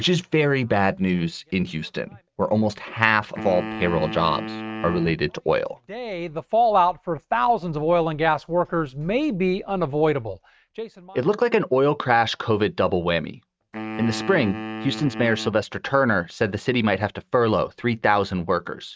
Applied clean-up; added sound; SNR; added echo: neural mask model RNNoise.